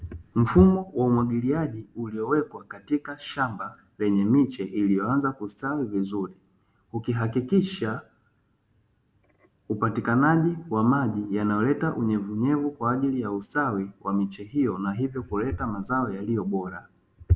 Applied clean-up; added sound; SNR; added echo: none; none; none; none.